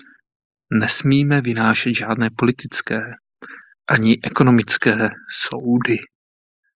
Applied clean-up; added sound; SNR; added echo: neural mask model Resemble Enhance denoiser.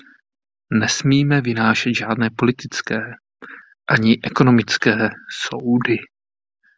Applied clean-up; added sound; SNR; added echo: none; none; none; none.